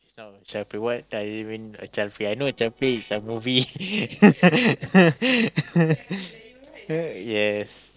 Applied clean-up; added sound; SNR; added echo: neural separator model SepFormer DNS4.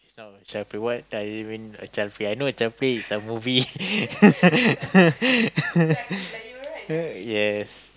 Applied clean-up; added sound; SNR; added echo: none; none; none; none.